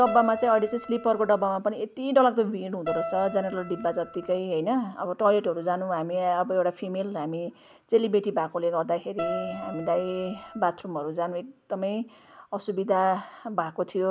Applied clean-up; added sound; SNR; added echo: none; Keyboard (musical); 9 dB; none.